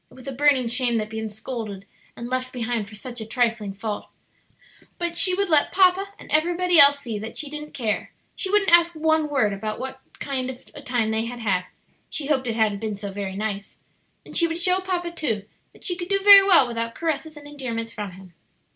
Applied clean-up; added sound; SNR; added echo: none; none; none; none.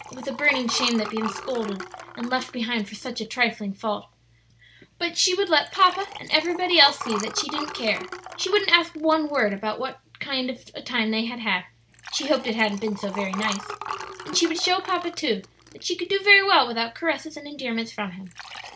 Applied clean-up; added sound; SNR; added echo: none; Liquid; 13 dB; none.